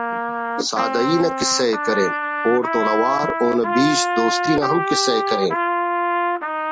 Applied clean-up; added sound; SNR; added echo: none; Trumpet; 1 dB; none.